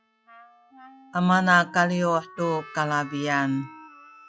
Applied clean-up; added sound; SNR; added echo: classical method log-MMSE.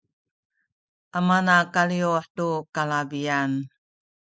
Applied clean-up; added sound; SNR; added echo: none; none; none; none.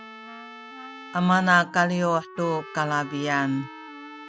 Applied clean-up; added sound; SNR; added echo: none; Wind instrument, woodwind instrument + Trumpet; 16 dB; none.